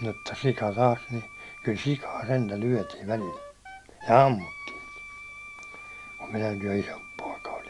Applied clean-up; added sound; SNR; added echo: none; Wind instrument, woodwind instrument; 15 dB; none.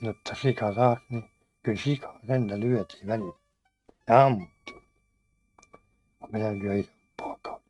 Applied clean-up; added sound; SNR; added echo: neural mask model RNNoise.